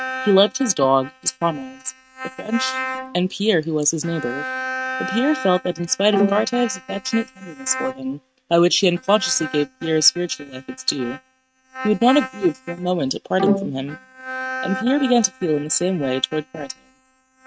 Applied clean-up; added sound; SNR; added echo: neural mask model RNNoise.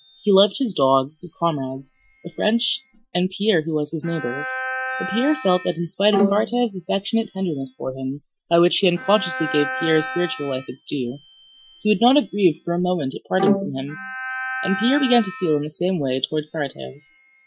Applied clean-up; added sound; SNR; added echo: classical method Wiener filter.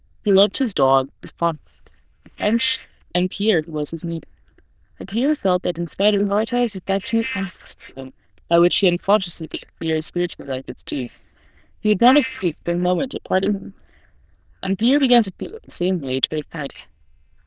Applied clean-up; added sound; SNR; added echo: neural diffusion model UNIVERSE++.